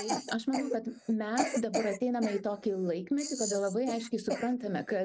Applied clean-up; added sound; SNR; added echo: neural mask model Resemble Enhance denoiser.